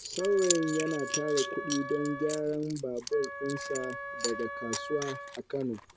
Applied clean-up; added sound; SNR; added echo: none; Wind instrument, woodwind instrument + Coin (dropping) / Zipper (clothing); 6 dB; none.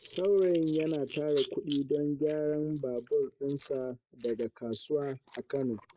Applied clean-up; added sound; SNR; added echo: neural mask model Resemble Enhance denoiser.